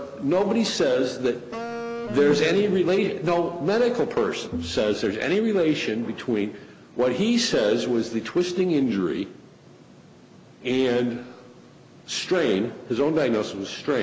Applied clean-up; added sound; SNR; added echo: none; Wind instrument, woodwind instrument; 10 dB; none.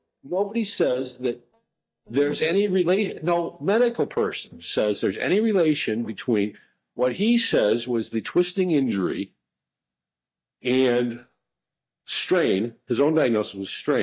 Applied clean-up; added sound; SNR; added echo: neural mask model DeepFilterNet 3.